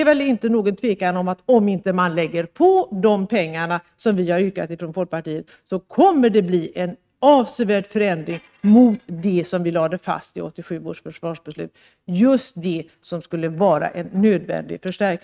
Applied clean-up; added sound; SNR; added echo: neural mask model RNNoise.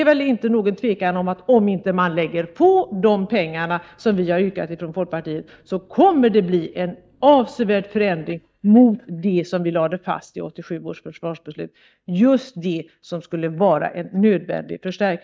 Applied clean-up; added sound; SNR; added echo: neural mask model DeepFilterNet 3.